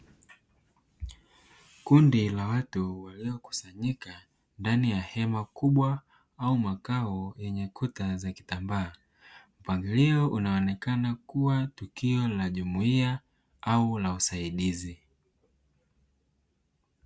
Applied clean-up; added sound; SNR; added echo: none; none; none; none.